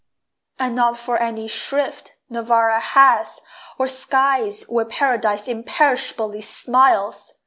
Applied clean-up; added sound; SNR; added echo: none; none; none; none.